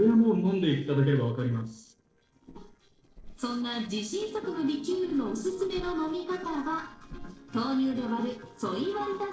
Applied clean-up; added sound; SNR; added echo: neural separator model SepFormer DNS4.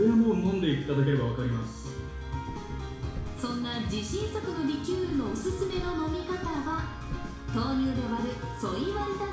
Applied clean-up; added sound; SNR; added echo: none; Car; 12 dB; reverberation time 0.7 s.